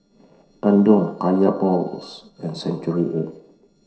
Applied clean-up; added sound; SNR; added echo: neural separator model SepFormer DNS4.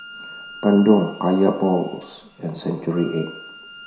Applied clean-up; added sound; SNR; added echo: none; Bowed string instrument; 18 dB; reverberation time 0.7 s.